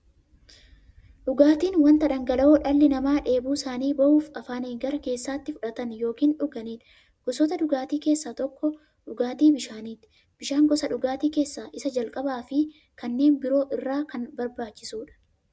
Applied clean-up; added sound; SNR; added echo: none; none; none; none.